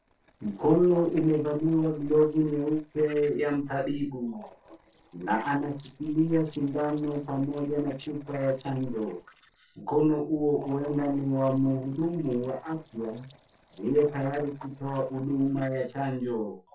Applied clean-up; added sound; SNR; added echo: neural separator model SepFormer DNS4.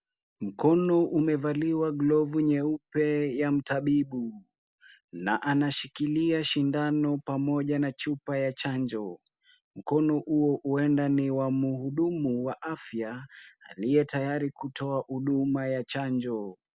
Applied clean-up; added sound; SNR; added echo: none; none; none; none.